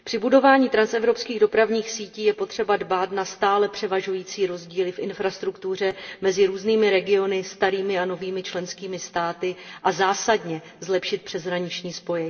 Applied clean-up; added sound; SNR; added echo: none; none; none; reverberation time 0.7 s.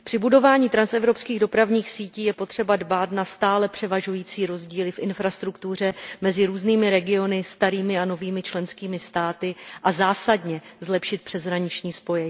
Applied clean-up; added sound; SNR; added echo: none; none; none; none.